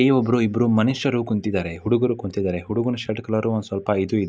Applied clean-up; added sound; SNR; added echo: none; none; none; none.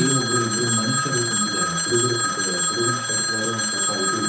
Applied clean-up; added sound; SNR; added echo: none; Telephone; -4 dB; reverberation time 0.7 s.